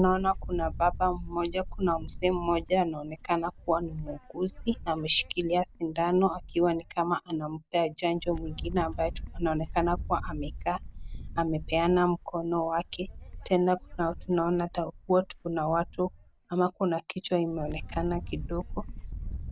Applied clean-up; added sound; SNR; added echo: none; Wind; 10 dB; none.